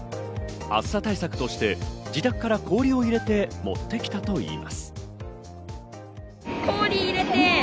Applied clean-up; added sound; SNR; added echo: none; none; none; none.